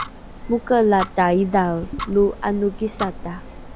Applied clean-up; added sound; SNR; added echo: none; Tick-tock; 12 dB; none.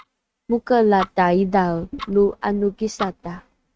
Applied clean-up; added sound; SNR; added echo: neural mask model RNNoise.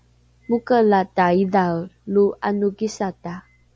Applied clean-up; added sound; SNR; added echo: none; none; none; none.